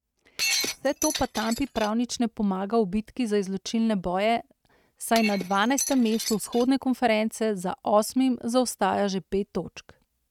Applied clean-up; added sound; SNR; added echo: neural mask model RNNoise.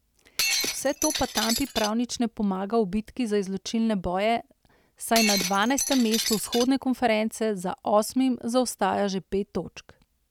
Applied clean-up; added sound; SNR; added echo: none; Shatter; 3 dB; none.